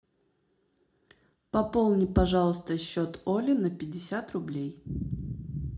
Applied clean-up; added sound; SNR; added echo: none; none; none; reverberation time 0.4 s.